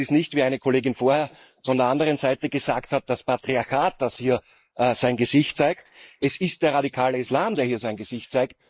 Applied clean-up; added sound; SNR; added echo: neural mask model Resemble Enhance denoiser.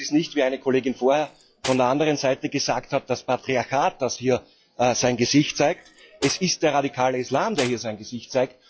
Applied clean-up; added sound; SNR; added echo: classical method log-MMSE.